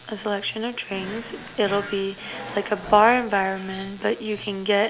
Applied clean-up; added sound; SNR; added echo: none; Drawer open or close; 14 dB; none.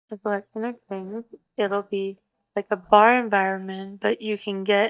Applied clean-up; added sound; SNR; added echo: neural mask model DeepFilterNet 3.